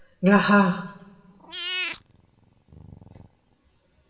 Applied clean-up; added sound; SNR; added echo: none; Meow / Purr; 11 dB; reverberation time 0.6 s.